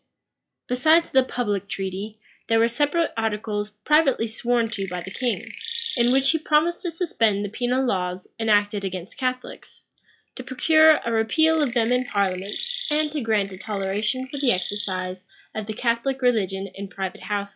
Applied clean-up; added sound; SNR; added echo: classical method log-MMSE.